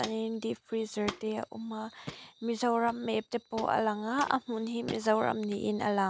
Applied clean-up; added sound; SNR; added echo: none; Walk, footsteps; 16 dB; none.